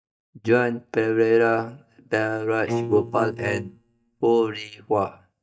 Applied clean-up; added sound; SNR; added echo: neural mask model DeepFilterNet 3.